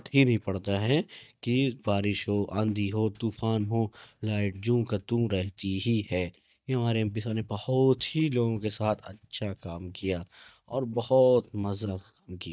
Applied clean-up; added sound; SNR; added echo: neural mask model DeepFilterNet 3.